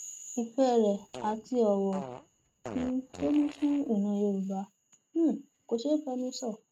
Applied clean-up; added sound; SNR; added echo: neural mask model RNNoise.